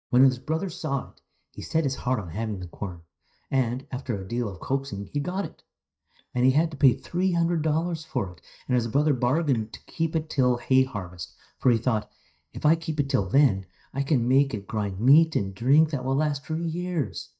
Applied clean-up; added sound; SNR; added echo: neural mask model DeepFilterNet 3.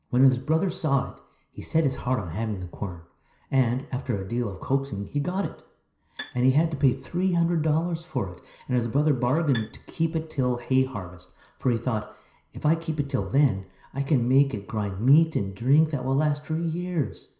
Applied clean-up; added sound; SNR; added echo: none; Bowed string instrument; 19 dB; reverberation time 0.5 s.